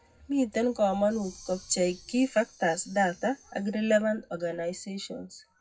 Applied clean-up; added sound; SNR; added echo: classical method WPE with log-MMSE.